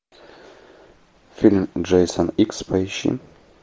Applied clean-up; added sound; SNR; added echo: none; none; none; none.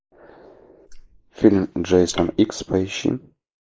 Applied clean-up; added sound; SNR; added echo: neural mask model Resemble Enhance denoiser.